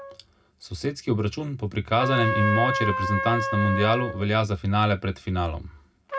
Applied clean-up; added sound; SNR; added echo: none; Trumpet; 5 dB; reverberation time 0.2 s.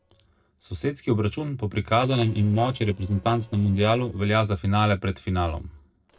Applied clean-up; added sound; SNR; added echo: neural separator model SepFormer DNS4.